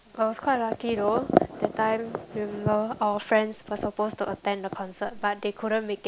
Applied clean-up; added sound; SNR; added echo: none; none; none; none.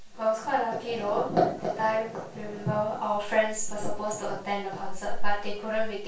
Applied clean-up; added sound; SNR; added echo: none; none; none; reverberation time 0.3 s.